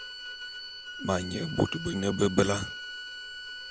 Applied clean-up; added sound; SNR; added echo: none; Bowed string instrument; 9 dB; none.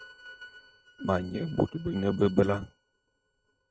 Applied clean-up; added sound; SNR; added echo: neural mask model RNNoise.